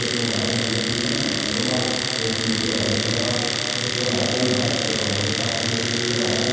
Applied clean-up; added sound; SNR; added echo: none; Domestic sounds, home sounds; 0 dB; reverberation time 2.1 s.